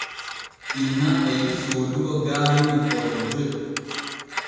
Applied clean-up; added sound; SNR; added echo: none; Telephone; 9 dB; reverberation time 2.1 s.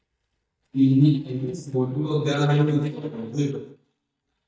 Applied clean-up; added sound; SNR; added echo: neural mask model DeepFilterNet 3.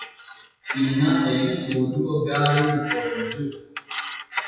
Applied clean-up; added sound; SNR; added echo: classical method WPE with log-MMSE.